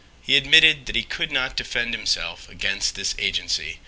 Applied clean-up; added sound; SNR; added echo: none; none; none; none.